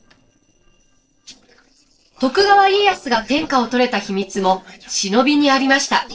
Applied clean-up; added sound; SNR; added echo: neural separator model SepFormer DNS4.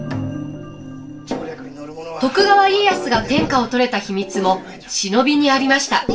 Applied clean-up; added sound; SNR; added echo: none; Bowed string instrument; 20 dB; reverberation time 0.3 s.